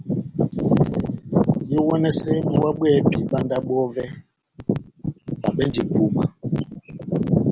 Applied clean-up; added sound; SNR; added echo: none; none; none; none.